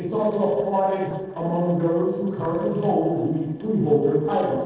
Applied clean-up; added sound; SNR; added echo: neural separator model SepFormer DNS4.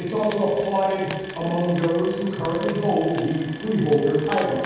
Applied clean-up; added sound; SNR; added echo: none; Frying (food); 15 dB; reverberation time 1.2 s.